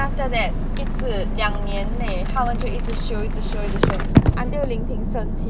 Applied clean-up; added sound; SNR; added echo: none; none; none; none.